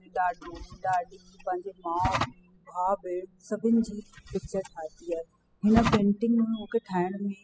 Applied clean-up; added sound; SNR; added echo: classical method spectral subtraction.